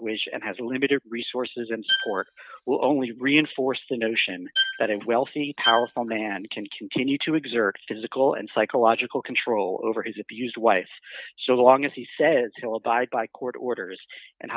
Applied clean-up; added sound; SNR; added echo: neural mask model RNNoise.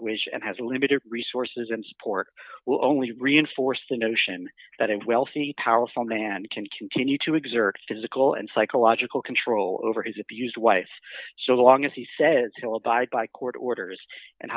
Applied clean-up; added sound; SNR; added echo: none; none; none; none.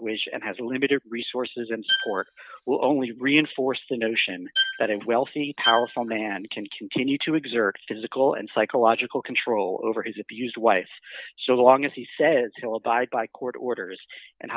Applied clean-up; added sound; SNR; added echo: none; Bowed string instrument; 5 dB; none.